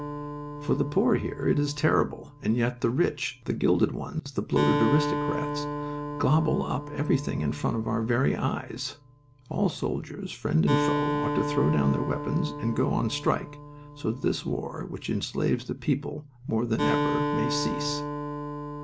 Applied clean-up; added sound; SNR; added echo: none; Acoustic guitar; 5 dB; none.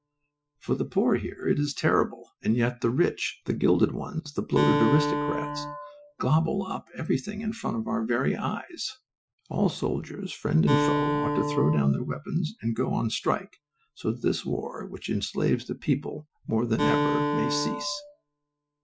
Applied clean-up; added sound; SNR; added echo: classical method Wiener filter.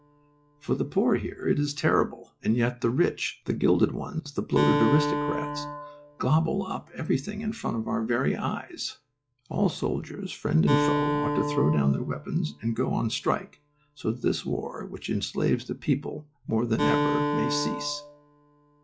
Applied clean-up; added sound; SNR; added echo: classical method log-MMSE.